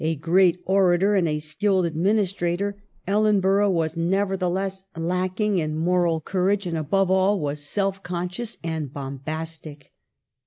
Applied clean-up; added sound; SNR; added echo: neural mask model Resemble Enhance denoiser.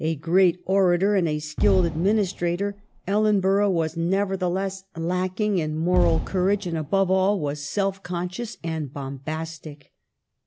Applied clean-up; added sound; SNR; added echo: none; Fireworks; 7 dB; none.